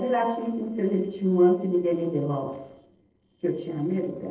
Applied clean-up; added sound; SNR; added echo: neural separator model SepFormer DNS4.